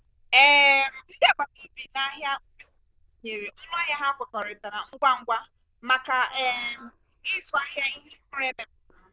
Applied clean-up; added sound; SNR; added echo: neural diffusion model UNIVERSE++.